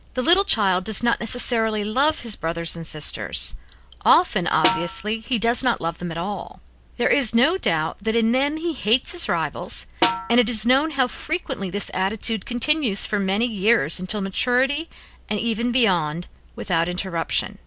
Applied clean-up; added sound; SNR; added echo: none; Snare drum; 3 dB; none.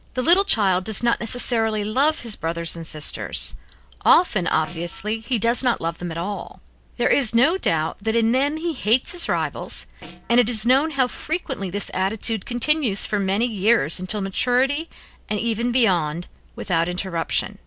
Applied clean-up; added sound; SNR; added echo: neural separator model SepFormer DNS4.